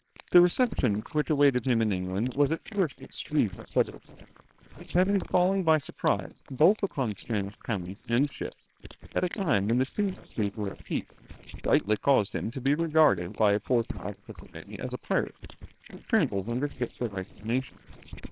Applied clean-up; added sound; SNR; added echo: neural separator model SepFormer WHAMR!.